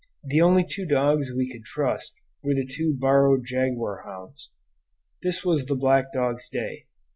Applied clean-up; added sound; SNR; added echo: none; none; none; none.